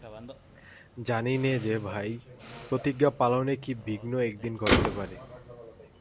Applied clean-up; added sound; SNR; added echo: none; Motor vehicle (road); 5 dB; none.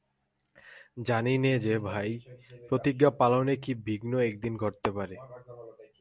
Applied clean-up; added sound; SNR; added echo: none; none; none; none.